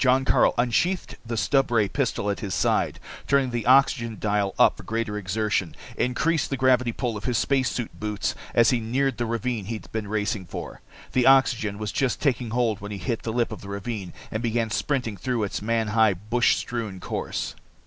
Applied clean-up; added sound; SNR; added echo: none; none; none; none.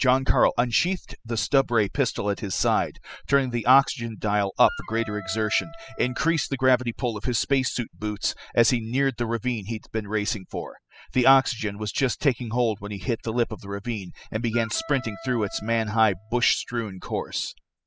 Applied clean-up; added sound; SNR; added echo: classical method spectral subtraction.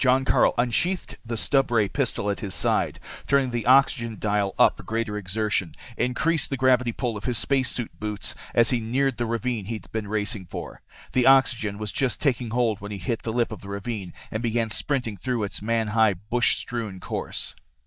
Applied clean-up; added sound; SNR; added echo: neural mask model DeepFilterNet 3.